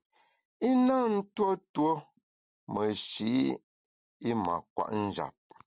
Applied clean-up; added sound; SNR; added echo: none; none; none; none.